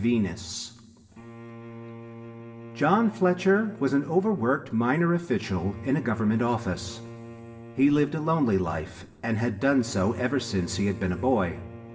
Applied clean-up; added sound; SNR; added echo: none; Bowed string instrument; 17 dB; reverberation time 1.8 s.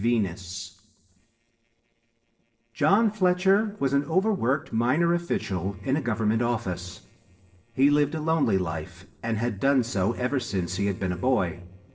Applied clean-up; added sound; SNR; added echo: neural separator model SepFormer DNS4.